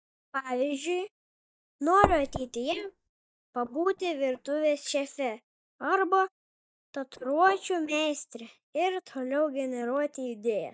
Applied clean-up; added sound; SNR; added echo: neural mask model DeepFilterNet 3.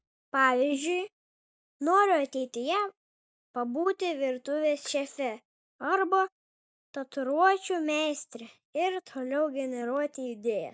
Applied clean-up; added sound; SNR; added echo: none; none; none; none.